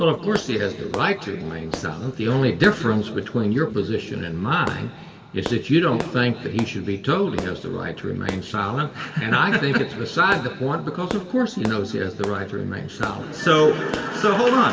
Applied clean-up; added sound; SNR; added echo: none; Fireworks; 15 dB; reverberation time 1.8 s.